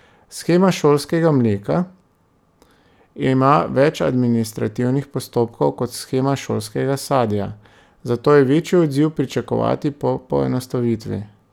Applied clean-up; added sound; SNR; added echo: none; none; none; none.